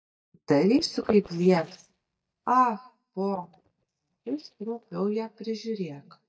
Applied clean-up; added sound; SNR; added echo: neural mask model DeepFilterNet 3.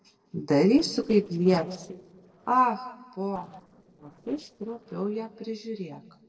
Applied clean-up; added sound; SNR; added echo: neural separator model SepFormer DNS4.